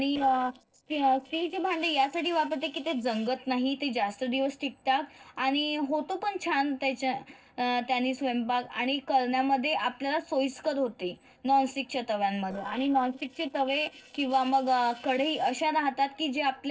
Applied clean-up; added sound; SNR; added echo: neural separator model SepFormer DNS4.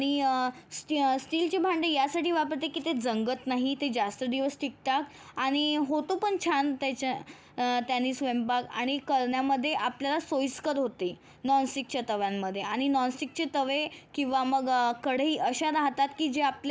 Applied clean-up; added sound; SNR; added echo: none; none; none; none.